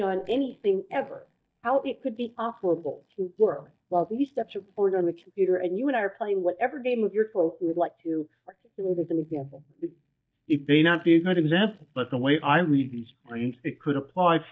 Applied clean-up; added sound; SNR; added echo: neural mask model DeepFilterNet 3.